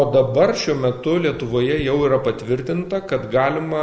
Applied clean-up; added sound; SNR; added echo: none; none; none; none.